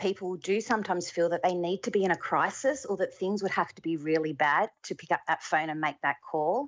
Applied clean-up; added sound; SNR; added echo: neural mask model Resemble Enhance denoiser.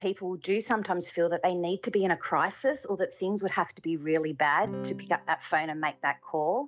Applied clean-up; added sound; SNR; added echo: neural mask model DeepFilterNet 3.